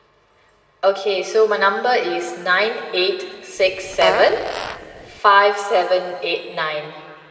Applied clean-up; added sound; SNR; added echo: none; Fart; 7 dB; reverberation time 2.5 s.